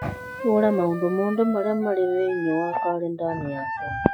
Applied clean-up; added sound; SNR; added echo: classical method Wiener filter.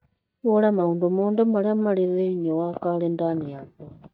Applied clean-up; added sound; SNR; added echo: neural mask model DeepFilterNet 3.